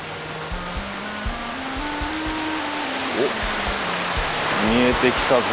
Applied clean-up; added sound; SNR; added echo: none; Wind instrument, woodwind instrument + Drum kit; 8 dB; none.